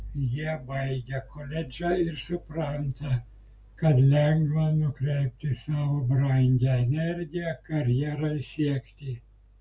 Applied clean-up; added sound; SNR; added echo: none; none; none; none.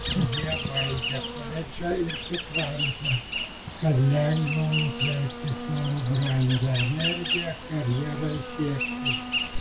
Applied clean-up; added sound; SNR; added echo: none; Insect; 3 dB; none.